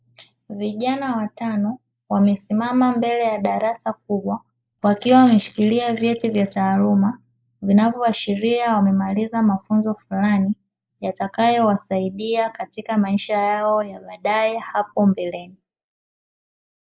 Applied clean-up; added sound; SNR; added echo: neural mask model Resemble Enhance denoiser.